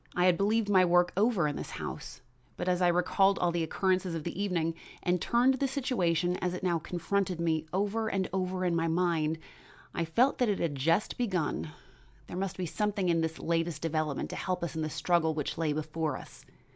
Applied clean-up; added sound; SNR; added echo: none; none; none; none.